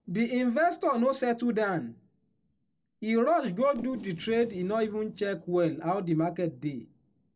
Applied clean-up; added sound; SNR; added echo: neural separator model SepFormer DNS4.